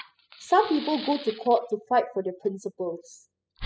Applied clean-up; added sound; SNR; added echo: classical method spectral subtraction.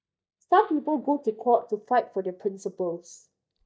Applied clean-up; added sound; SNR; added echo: neural mask model DeepFilterNet 3.